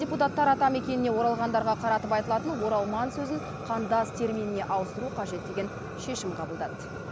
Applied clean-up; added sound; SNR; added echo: none; Fire; 8 dB; none.